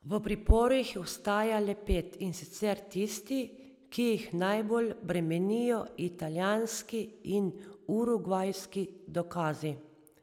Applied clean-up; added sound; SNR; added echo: none; none; none; none.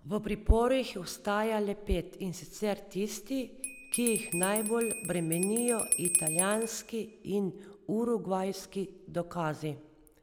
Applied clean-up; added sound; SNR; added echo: none; Bell; 7 dB; none.